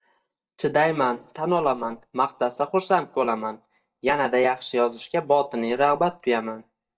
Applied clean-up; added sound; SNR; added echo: neural mask model DeepFilterNet 3.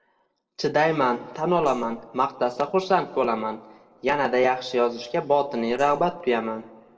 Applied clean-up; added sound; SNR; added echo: neural separator model SepFormer DNS4.